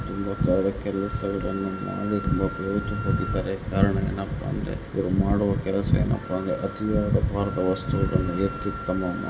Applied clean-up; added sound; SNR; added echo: none; Wind instrument, woodwind instrument; 15 dB; reverberation time 1.0 s.